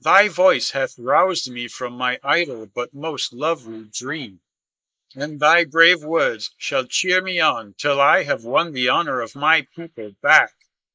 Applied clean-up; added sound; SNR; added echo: neural mask model Resemble Enhance denoiser.